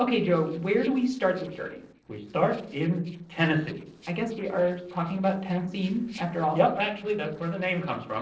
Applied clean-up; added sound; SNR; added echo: neural separator model SepFormer DNS4.